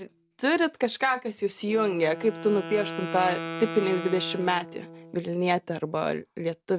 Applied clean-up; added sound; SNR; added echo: none; Wind instrument, woodwind instrument; 12 dB; none.